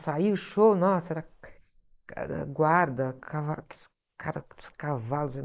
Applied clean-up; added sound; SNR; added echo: neural mask model Resemble Enhance denoiser.